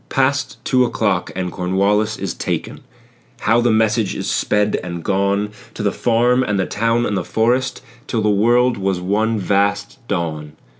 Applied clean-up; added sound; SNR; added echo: none; none; none; none.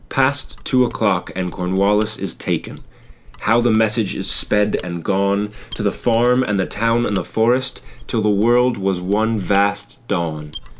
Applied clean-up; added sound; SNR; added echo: none; Mechanisms; 17 dB; none.